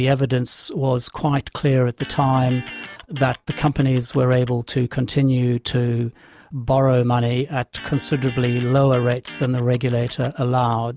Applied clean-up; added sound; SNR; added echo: none; Electric guitar; 18 dB; none.